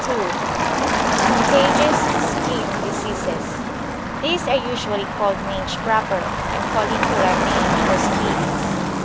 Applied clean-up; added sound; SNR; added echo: none; Motor vehicle (road); -4 dB; none.